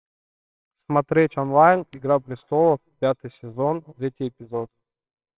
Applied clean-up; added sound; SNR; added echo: neural separator model SepFormer WHAMR!.